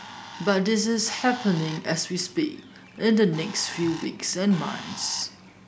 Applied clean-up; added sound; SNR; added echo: none; Bird; 17 dB; none.